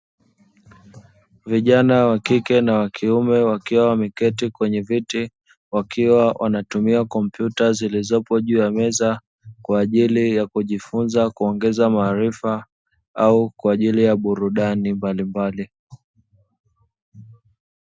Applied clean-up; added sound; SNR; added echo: none; none; none; none.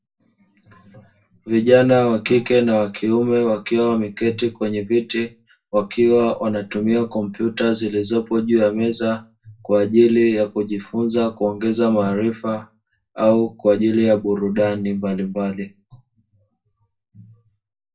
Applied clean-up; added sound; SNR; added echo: none; none; none; reverberation time 0.2 s.